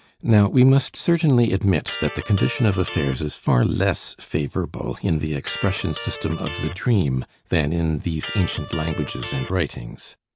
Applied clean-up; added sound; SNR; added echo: none; Electric guitar; 14 dB; none.